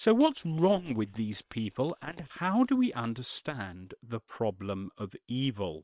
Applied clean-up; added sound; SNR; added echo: neural separator model SepFormer WHAM!.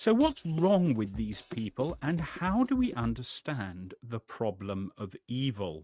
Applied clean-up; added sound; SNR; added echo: neural mask model RNNoise.